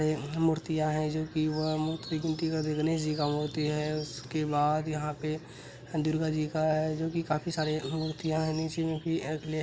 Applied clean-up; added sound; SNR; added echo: none; none; none; none.